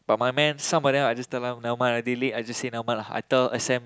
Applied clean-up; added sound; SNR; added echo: none; none; none; none.